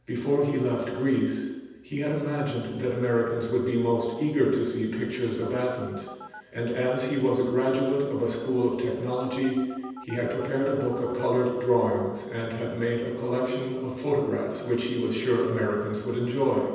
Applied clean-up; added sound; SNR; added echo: none; Telephone; 17 dB; reverberation time 1.1 s.